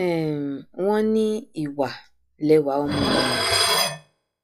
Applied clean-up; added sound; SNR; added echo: classical method log-MMSE.